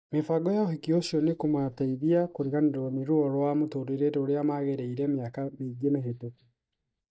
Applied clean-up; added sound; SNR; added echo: neural mask model DeepFilterNet 3.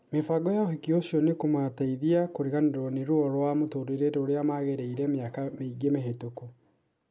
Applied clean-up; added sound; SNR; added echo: none; none; none; none.